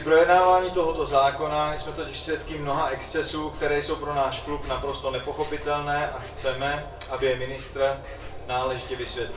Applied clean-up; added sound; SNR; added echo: none; Insect; 14 dB; reverberation time 0.3 s.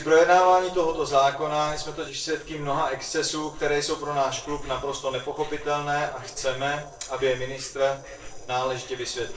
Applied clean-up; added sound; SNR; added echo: neural separator model SepFormer DNS4.